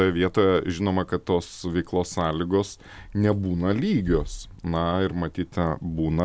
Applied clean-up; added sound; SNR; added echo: none; none; none; none.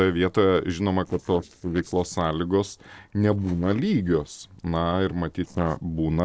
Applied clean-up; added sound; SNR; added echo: neural separator model SepFormer DNS4.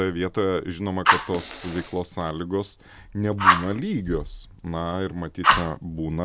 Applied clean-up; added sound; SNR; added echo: none; Fire; -1 dB; none.